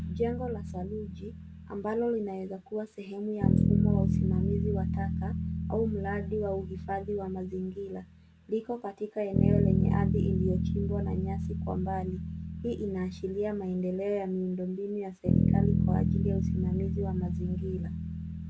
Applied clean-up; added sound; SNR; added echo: none; Bass guitar; -4 dB; none.